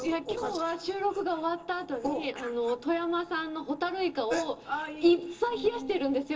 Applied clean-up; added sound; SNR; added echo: neural separator model SepFormer DNS4.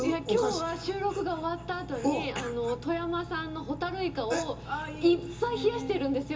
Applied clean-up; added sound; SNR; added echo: none; Engine; 13 dB; reverberation time 0.2 s.